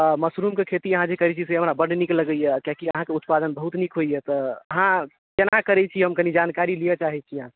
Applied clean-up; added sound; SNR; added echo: none; none; none; none.